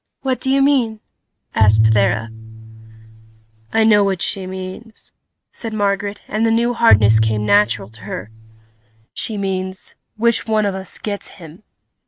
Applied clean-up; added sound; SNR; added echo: neural mask model RNNoise.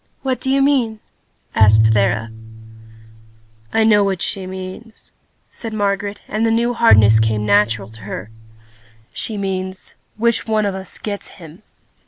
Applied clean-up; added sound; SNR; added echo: none; Bowed string instrument; -3 dB; none.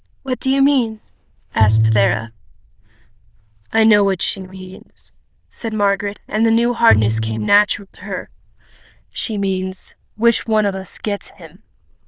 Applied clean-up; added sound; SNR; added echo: neural diffusion model UNIVERSE++.